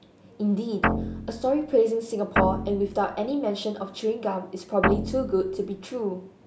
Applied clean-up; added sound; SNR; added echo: none; Guitar; 2 dB; none.